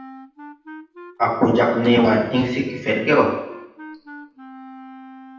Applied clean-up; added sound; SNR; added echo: none; Wind instrument, woodwind instrument; 18 dB; reverberation time 0.9 s.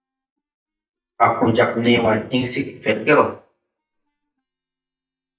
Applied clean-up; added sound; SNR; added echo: neural mask model DeepFilterNet 3.